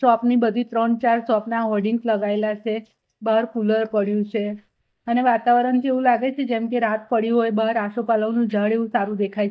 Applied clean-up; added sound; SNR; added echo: neural mask model DeepFilterNet 3.